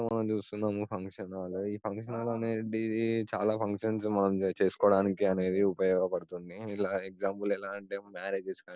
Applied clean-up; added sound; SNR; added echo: none; none; none; none.